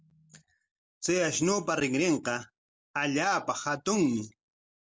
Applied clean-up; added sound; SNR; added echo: none; none; none; none.